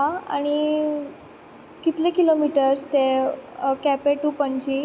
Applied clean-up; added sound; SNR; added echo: none; none; none; none.